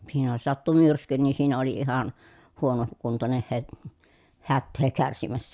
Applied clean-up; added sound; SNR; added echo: none; none; none; none.